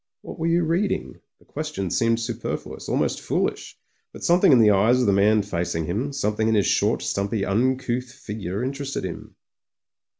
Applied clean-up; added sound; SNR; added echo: none; none; none; none.